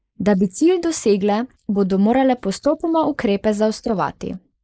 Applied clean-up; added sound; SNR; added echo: neural mask model Resemble Enhance denoiser.